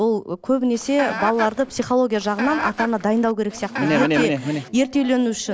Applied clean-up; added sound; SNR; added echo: none; Chicken, rooster; 9 dB; none.